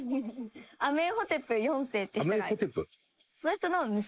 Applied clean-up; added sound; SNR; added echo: neural mask model Resemble Enhance denoiser.